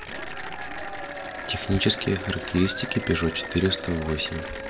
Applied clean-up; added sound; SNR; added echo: none; Applause / Cheering; 8 dB; reverberation time 0.3 s.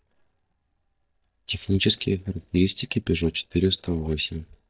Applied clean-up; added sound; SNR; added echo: neural mask model DeepFilterNet 3.